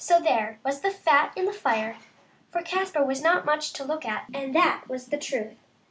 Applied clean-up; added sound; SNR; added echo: none; none; none; none.